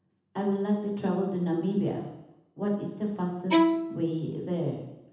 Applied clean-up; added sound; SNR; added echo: none; Bowed string instrument; -3 dB; reverberation time 0.9 s.